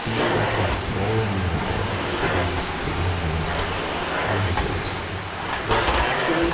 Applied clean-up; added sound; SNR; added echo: none; Domestic sounds, home sounds; -1 dB; reverberation time 2.7 s.